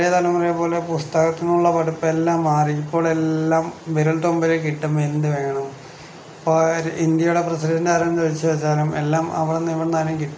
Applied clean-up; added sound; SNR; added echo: none; none; none; none.